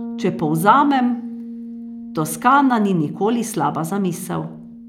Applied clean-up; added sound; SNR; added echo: none; Bass guitar; 13 dB; none.